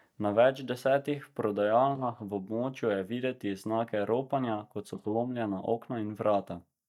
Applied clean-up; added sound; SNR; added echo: neural mask model DeepFilterNet 3.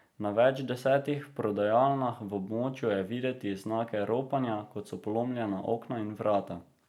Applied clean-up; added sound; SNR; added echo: none; none; none; none.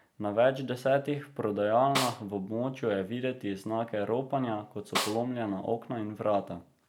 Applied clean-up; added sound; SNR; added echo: none; Snare drum; 5 dB; none.